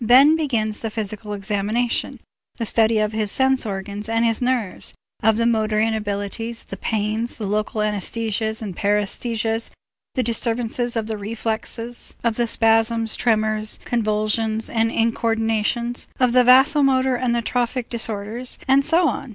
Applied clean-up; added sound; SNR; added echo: none; none; none; none.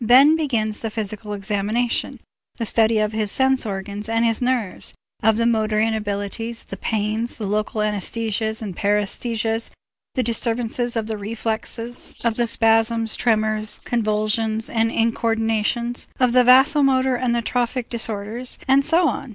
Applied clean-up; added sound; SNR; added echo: neural mask model Resemble Enhance denoiser.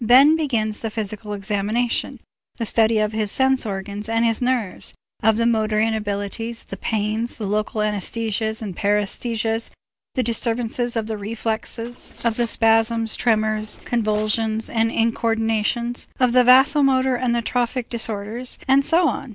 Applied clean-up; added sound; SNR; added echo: neural separator model SepFormer DNS4.